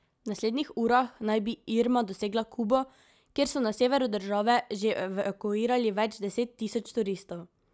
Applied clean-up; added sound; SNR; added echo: none; none; none; none.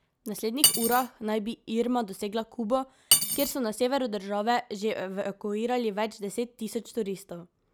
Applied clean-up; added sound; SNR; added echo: none; Cutlery, silverware; 1 dB; none.